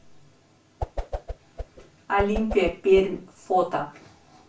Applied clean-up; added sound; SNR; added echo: none; Whoosh, swoosh, swish; 8 dB; reverberation time 0.3 s.